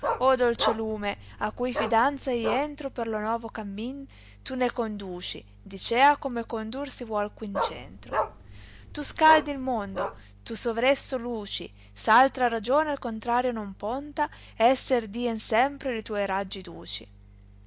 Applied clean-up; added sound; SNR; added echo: none; Bark; 6 dB; none.